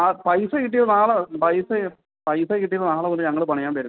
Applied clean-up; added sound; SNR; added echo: none; none; none; none.